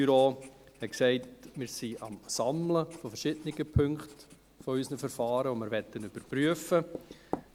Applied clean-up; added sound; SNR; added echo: none; Writing; 16 dB; none.